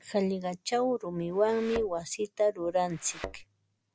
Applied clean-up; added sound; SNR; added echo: none; Thump, thud; 13 dB; none.